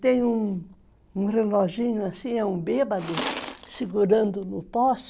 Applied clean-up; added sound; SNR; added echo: none; Tools; 8 dB; none.